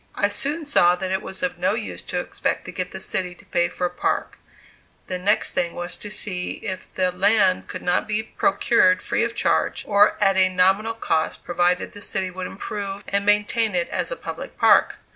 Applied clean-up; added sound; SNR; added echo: none; none; none; none.